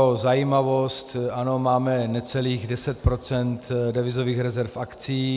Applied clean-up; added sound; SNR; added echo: none; none; none; none.